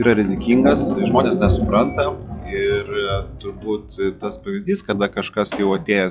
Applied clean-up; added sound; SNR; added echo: classical method log-MMSE.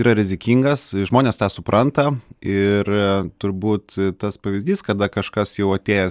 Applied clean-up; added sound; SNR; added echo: none; none; none; none.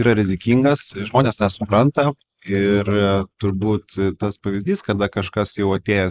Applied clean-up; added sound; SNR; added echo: neural mask model Resemble Enhance denoiser.